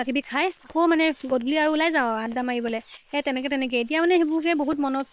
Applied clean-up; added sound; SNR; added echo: neural separator model SepFormer WHAM!.